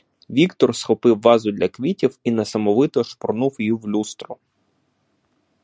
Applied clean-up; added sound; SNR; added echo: none; none; none; none.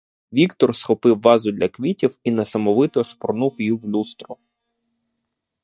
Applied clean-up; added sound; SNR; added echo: neural mask model DeepFilterNet 3.